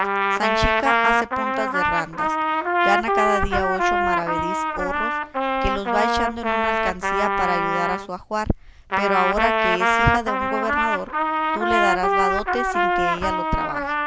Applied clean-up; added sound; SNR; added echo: none; Trumpet; -5 dB; none.